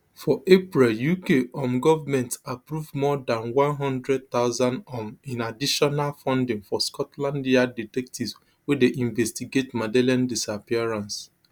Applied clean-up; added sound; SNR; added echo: none; none; none; none.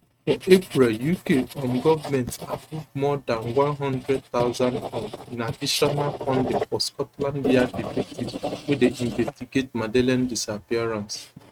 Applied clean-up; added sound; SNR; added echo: neural mask model RNNoise.